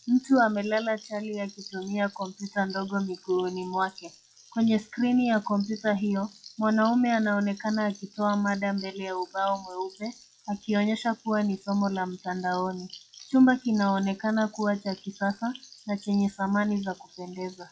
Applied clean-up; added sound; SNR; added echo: classical method log-MMSE.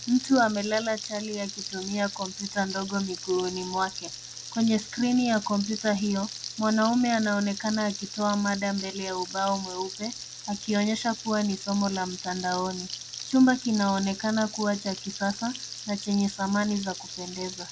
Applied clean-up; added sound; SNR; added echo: none; Frying (food); 11 dB; none.